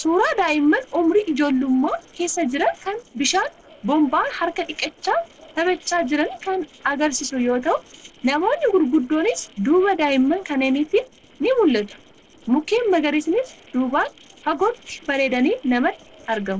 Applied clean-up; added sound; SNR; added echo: neural separator model SepFormer DNS4.